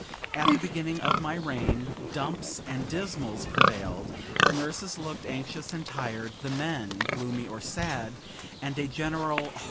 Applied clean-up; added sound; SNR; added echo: none; Livestock, farm animals, working animals; -2 dB; none.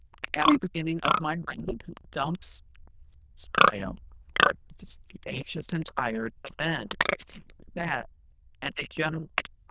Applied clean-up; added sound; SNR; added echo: neural diffusion model UNIVERSE++.